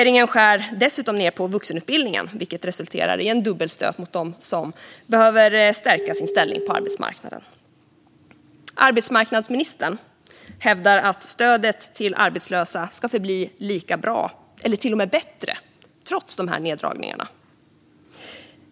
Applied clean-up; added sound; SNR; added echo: none; Telephone; 4 dB; none.